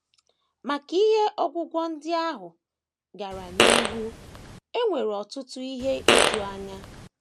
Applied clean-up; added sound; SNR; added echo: none; Fart; -5 dB; none.